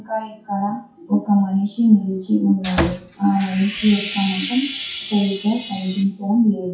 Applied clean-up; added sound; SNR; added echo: classical method WPE with log-MMSE.